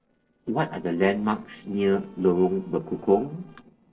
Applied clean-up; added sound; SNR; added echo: neural separator model SepFormer DNS4.